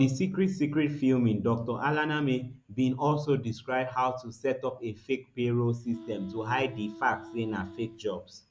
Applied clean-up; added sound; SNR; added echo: none; Wind instrument, woodwind instrument; 17 dB; none.